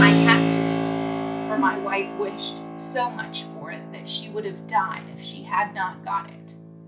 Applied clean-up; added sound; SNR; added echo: none; Keyboard (musical); -2 dB; none.